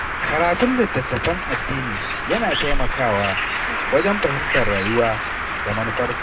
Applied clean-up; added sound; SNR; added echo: none; Bird; 0 dB; reverberation time 0.2 s.